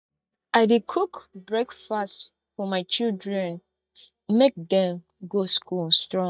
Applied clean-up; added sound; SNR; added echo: neural mask model DeepFilterNet 3.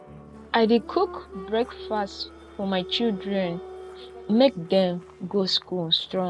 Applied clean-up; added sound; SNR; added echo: none; Applause; 16 dB; none.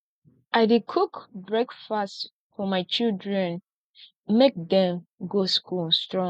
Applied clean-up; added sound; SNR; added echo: none; none; none; none.